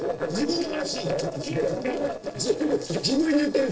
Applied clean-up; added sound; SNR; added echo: neural separator model SepFormer DNS4.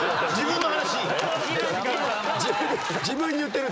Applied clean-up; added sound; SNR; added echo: none; none; none; none.